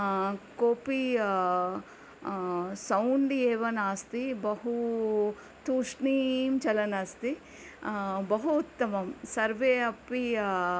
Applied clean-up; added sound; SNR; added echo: none; none; none; none.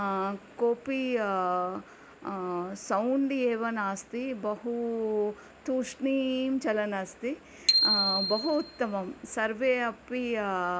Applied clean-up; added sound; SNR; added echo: none; Bicycle bell; 1 dB; none.